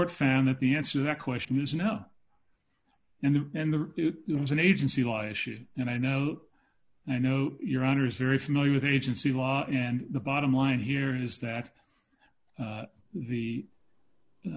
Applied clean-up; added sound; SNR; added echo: neural separator model SepFormer DNS4.